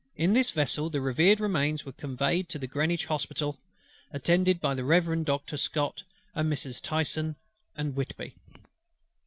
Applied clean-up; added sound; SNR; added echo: none; none; none; none.